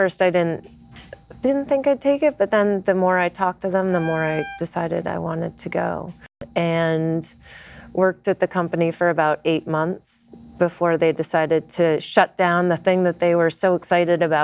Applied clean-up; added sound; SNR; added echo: none; Wind instrument, woodwind instrument; 14 dB; none.